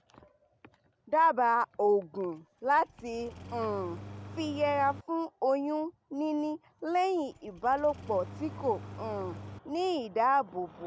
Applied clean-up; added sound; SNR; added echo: none; Engine starting; 15 dB; none.